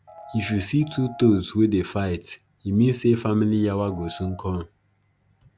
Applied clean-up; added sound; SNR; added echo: none; Piano; 18 dB; none.